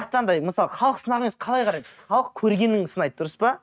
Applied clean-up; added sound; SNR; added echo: neural mask model RNNoise.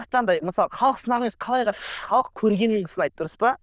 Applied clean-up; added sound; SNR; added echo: neural diffusion model UNIVERSE++.